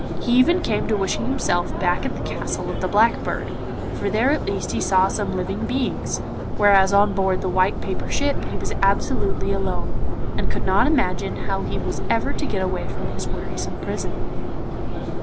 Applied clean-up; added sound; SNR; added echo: none; Subway, metro, underground; -2 dB; none.